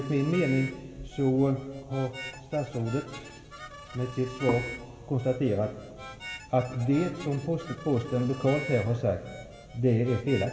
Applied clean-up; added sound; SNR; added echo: none; Harmonica; 15 dB; reverberation time 1.7 s.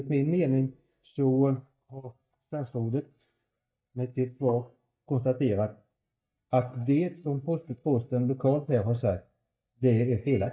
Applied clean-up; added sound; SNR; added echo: neural mask model DeepFilterNet 3.